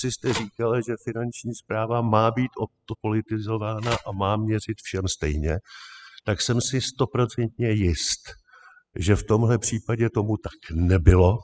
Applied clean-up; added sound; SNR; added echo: classical method spectral subtraction.